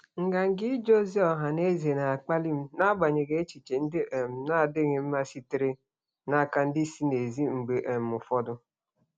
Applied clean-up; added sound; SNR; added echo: none; none; none; none.